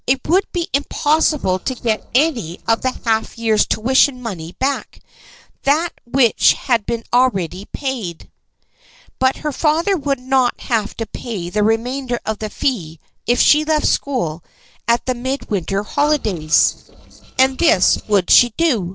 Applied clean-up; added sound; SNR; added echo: neural separator model SepFormer DNS4.